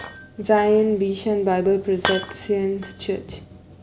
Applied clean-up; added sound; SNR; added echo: none; Shatter; 11 dB; none.